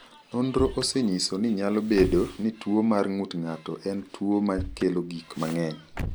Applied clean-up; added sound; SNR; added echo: none; Slam / Car; 13 dB; none.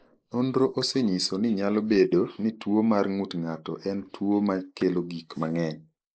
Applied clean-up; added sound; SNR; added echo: neural mask model Resemble Enhance denoiser.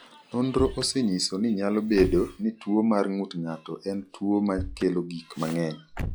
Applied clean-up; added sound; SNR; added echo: classical method log-MMSE.